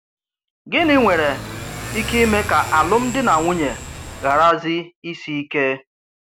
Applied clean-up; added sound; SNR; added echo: none; Motorcycle / Accelerating, revving, vroom; 10 dB; none.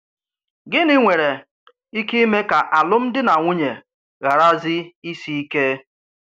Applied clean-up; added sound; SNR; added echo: none; none; none; none.